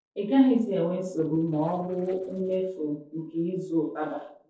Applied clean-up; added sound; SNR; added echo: neural separator model SepFormer DNS4.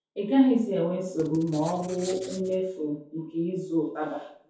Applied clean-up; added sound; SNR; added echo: none; Writing; 18 dB; reverberation time 0.6 s.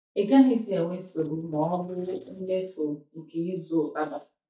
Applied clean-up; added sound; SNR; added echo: neural mask model DeepFilterNet 3.